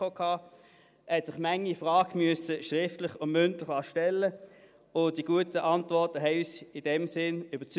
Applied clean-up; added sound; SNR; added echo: none; none; none; none.